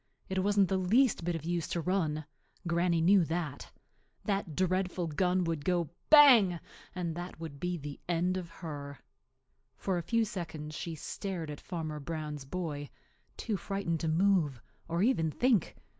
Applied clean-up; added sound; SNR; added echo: none; none; none; none.